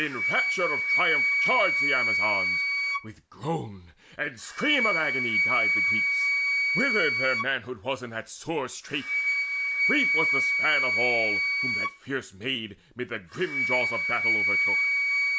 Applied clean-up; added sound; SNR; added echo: none; Wind instrument, woodwind instrument; -5 dB; none.